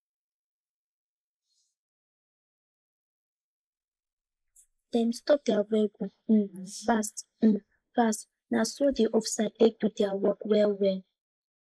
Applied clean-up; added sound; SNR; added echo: neural mask model Resemble Enhance denoiser.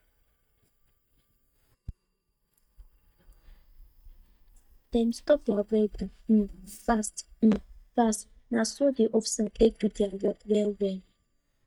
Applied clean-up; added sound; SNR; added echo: neural mask model DeepFilterNet 3.